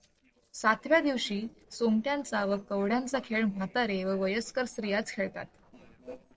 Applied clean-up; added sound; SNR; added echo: neural separator model SepFormer DNS4.